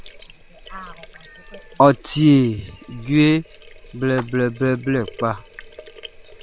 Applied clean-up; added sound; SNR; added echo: none; Clapping + Sink (filling or washing); 19 dB; none.